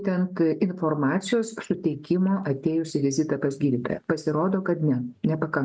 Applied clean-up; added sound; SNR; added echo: none; none; none; none.